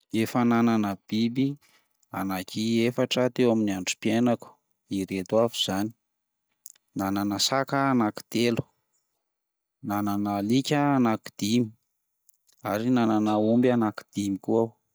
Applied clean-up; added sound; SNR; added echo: neural mask model DeepFilterNet 3.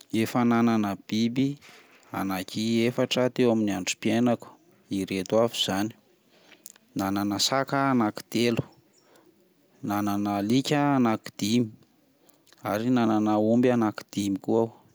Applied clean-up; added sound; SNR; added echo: none; none; none; none.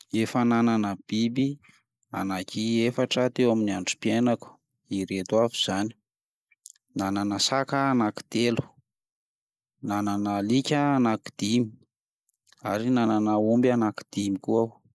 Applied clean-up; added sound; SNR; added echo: neural mask model Resemble Enhance denoiser.